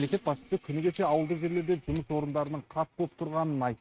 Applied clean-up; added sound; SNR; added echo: neural mask model RNNoise.